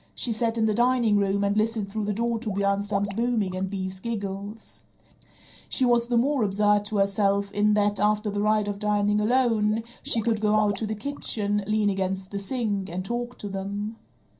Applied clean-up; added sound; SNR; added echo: none; Water / Liquid; 18 dB; reverberation time 0.3 s.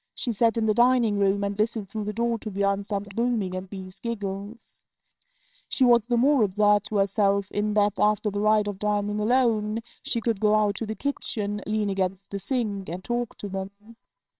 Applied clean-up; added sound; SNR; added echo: neural separator model SepFormer WHAMR!.